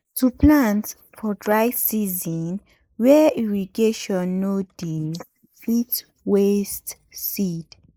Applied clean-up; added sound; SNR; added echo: neural mask model Resemble Enhance denoiser.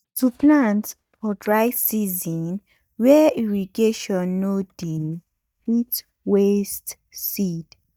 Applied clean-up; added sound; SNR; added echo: neural mask model DeepFilterNet 3.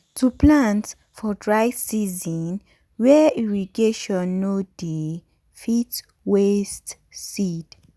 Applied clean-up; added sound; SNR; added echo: none; none; none; none.